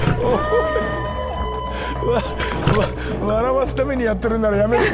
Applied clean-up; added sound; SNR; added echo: none; Drip; 8 dB; none.